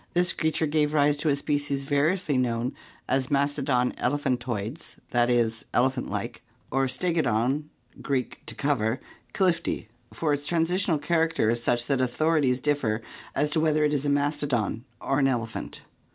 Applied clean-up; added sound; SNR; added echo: none; none; none; none.